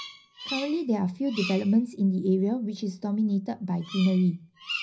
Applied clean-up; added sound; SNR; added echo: none; Bird vocalization, bird call, bird song; 14 dB; reverberation time 0.5 s.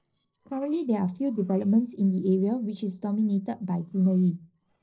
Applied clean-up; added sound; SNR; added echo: neural separator model SepFormer DNS4.